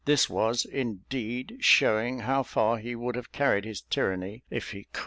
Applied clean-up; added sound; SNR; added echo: none; none; none; none.